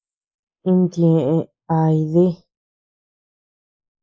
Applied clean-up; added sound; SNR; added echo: neural mask model Resemble Enhance denoiser.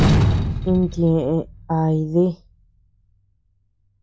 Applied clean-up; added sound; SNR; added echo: none; Slam; 1 dB; none.